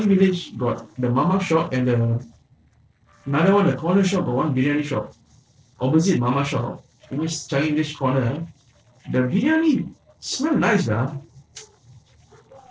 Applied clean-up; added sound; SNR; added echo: neural separator model SepFormer DNS4.